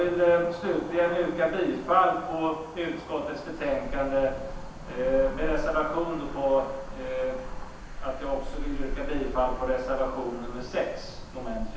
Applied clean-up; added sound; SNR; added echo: none; Cricket / Motor vehicle (road); 8 dB; reverberation time 0.9 s.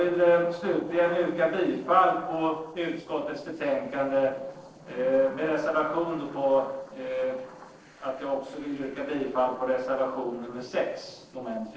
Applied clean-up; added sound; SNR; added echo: neural separator model SepFormer DNS4.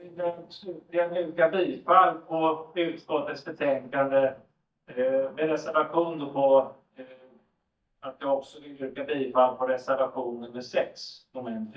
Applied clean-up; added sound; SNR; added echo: neural mask model DeepFilterNet 3.